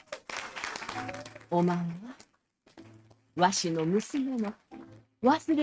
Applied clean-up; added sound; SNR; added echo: neural mask model RNNoise.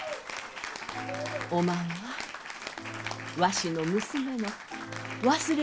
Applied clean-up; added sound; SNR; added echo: none; Applause / Cheering; 7 dB; none.